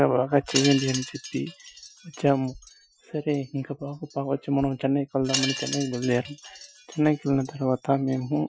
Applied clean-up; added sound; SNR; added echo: classical method Wiener filter.